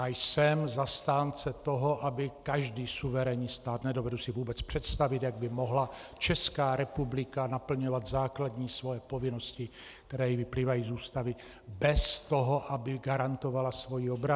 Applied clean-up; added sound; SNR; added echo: none; none; none; none.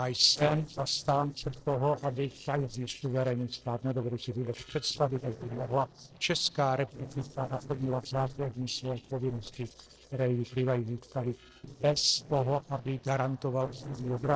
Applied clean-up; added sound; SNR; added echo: neural separator model SepFormer DNS4.